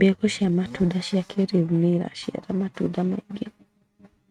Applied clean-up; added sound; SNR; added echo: neural mask model RNNoise.